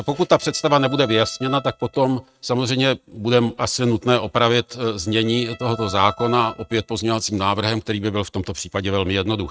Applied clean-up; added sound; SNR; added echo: neural mask model RNNoise.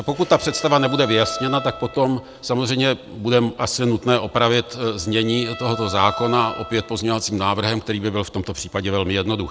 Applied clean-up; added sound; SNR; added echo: none; Bowed string instrument; 15 dB; none.